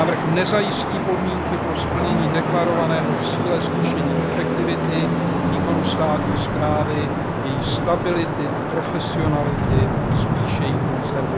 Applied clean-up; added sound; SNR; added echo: none; Traffic noise, roadway noise / Vehicle horn, car horn, honking; -4 dB; none.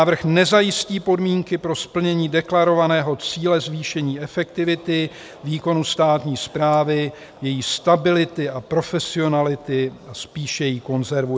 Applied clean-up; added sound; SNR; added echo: none; none; none; none.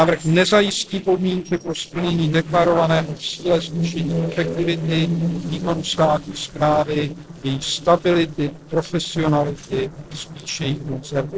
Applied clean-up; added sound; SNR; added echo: neural separator model SepFormer DNS4.